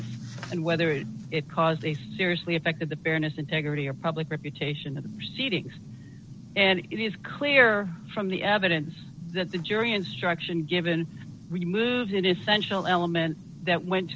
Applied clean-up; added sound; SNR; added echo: none; none; none; none.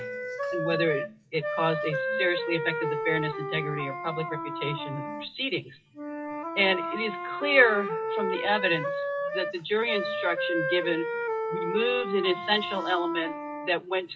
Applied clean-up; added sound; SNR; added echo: classical method WPE with log-MMSE.